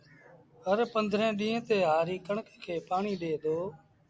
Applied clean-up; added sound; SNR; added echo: none; none; none; none.